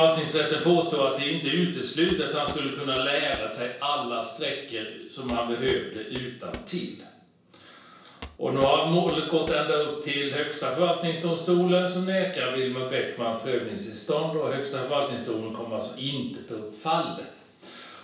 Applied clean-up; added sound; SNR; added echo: none; Walk, footsteps; 15 dB; reverberation time 0.7 s.